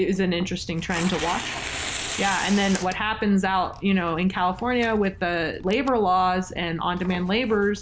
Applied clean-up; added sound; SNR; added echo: none; Tearing; 12 dB; none.